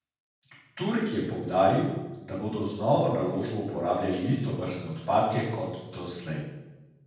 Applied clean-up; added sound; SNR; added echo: none; none; none; reverberation time 1.2 s.